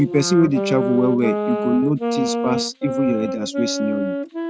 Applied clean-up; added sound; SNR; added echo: neural mask model RNNoise.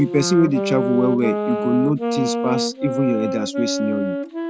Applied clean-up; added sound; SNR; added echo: none; Wind instrument, woodwind instrument; 3 dB; none.